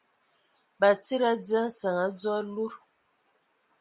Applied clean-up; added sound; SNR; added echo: none; none; none; none.